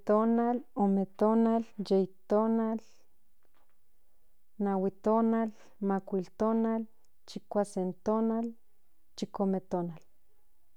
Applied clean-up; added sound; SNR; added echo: none; none; none; none.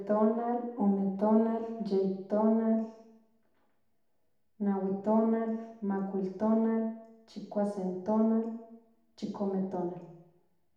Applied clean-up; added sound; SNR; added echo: none; none; none; reverberation time 0.8 s.